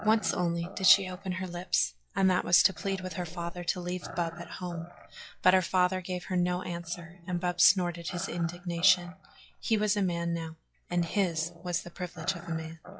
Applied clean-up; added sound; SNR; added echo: classical method log-MMSE.